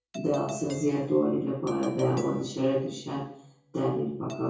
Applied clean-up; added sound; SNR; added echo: none; Doorbell; 16 dB; reverberation time 0.6 s.